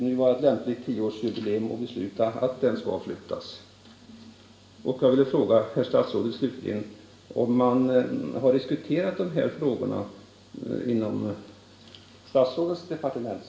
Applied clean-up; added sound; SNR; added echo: none; none; none; reverberation time 0.5 s.